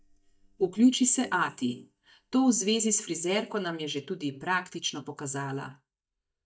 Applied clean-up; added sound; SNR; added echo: neural mask model DeepFilterNet 3.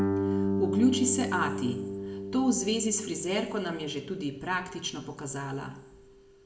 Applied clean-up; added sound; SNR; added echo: none; Guitar; 3 dB; reverberation time 0.7 s.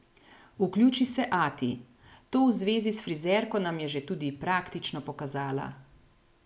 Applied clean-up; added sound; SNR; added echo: none; none; none; none.